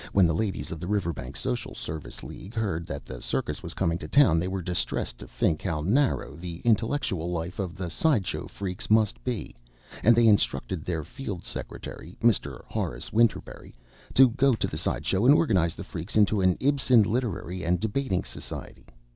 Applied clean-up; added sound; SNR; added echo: none; none; none; none.